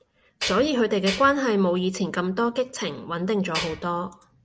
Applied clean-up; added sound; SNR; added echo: none; Tools; 7 dB; none.